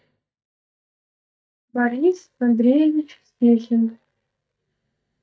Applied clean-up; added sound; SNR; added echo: neural mask model DeepFilterNet 3.